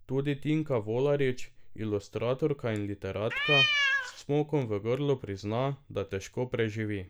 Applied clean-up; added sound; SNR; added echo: none; Cat; -4 dB; none.